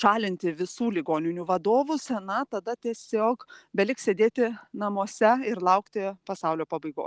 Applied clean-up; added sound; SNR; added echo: none; none; none; none.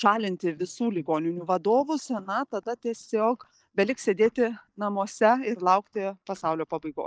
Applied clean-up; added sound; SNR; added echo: neural mask model DeepFilterNet 3.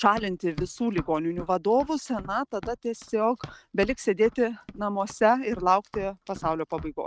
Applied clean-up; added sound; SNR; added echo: neural mask model RNNoise.